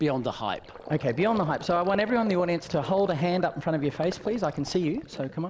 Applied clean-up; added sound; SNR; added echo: none; Gurgling; 16 dB; none.